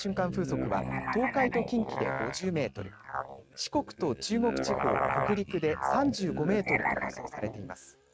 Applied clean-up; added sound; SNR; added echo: neural mask model RNNoise.